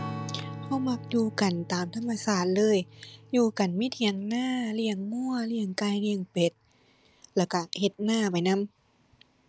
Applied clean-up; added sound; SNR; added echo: none; Strum; 16 dB; none.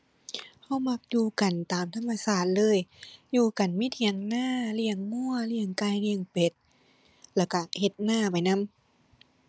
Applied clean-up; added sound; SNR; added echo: none; none; none; none.